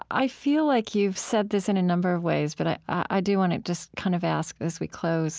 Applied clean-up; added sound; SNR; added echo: none; none; none; none.